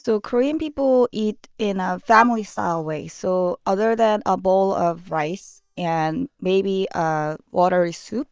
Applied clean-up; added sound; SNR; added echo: neural mask model DeepFilterNet 3.